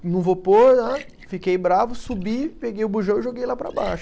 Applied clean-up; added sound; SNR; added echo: none; Liquid; 17 dB; none.